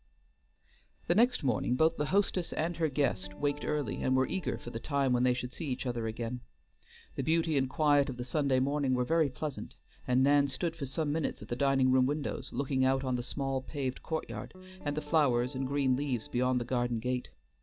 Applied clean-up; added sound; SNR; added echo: none; Guitar; 18 dB; none.